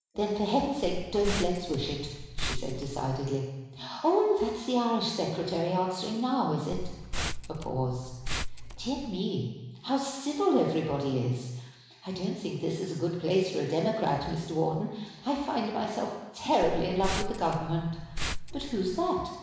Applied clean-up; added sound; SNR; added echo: none; Liquid; 4 dB; reverberation time 1.0 s.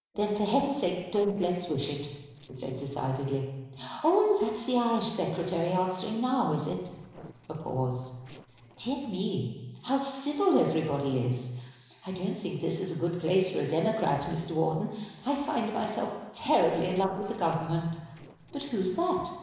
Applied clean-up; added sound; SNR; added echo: neural separator model SepFormer DNS4.